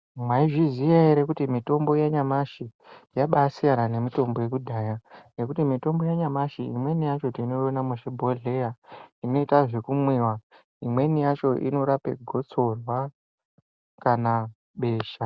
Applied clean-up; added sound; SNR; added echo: none; none; none; none.